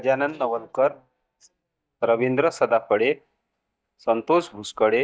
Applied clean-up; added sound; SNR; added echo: neural mask model DeepFilterNet 3.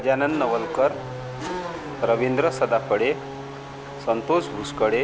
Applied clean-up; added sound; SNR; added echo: none; Race car, auto racing / Accelerating, revving, vroom; 9 dB; none.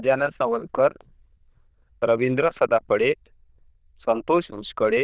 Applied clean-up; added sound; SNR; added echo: neural diffusion model UNIVERSE++.